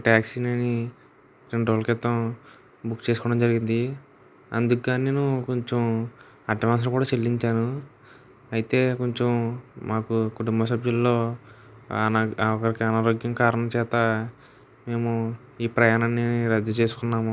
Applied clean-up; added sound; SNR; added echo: none; none; none; none.